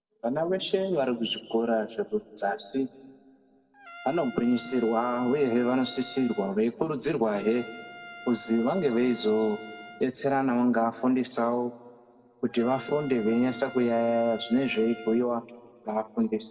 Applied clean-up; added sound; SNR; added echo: none; Trumpet; 18 dB; reverberation time 1.2 s.